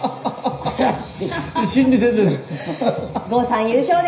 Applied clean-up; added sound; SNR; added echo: none; none; none; reverberation time 0.5 s.